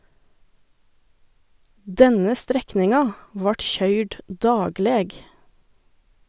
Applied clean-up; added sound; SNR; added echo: none; none; none; none.